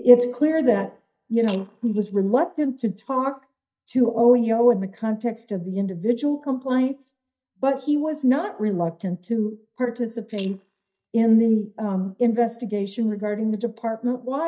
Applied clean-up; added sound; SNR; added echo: neural mask model DeepFilterNet 3.